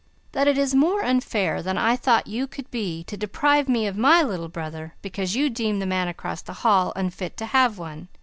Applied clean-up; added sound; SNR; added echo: none; none; none; none.